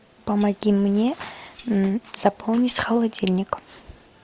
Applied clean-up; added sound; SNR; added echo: none; Tambourine; 13 dB; none.